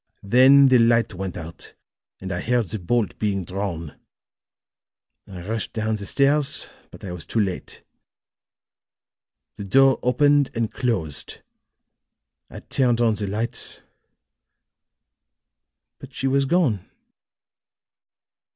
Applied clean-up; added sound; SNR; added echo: none; none; none; none.